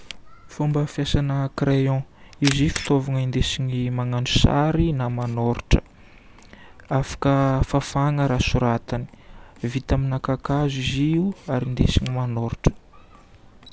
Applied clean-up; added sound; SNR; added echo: none; Camera; 19 dB; none.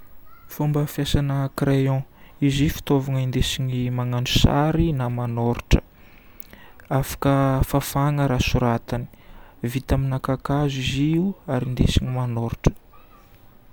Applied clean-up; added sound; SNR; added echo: none; none; none; none.